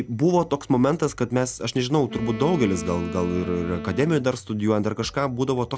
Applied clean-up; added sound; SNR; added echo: none; Wind instrument, woodwind instrument; 12 dB; none.